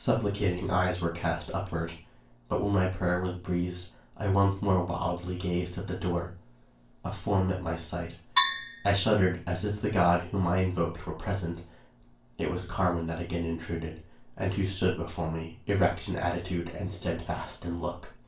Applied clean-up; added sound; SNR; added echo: none; Percussion; -2 dB; reverberation time 0.3 s.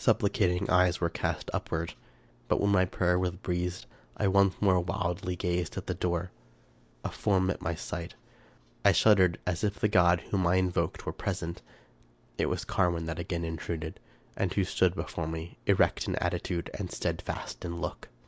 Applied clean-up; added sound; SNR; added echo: none; none; none; none.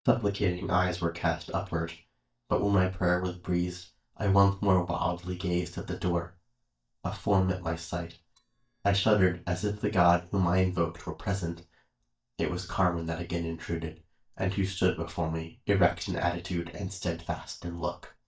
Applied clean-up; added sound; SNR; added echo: neural mask model DeepFilterNet 3.